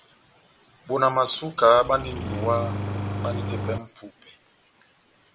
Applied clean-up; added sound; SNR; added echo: none; Engine starting; 5 dB; none.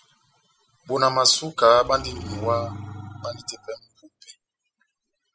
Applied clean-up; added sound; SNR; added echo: classical method spectral subtraction.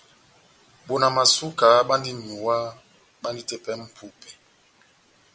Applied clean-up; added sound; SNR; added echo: none; none; none; none.